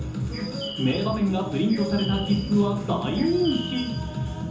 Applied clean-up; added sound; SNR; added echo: none; Bird; 15 dB; reverberation time 0.6 s.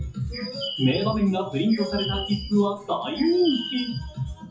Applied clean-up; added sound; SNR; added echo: classical method WPE with log-MMSE.